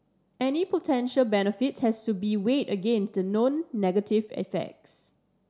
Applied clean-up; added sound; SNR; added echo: none; none; none; none.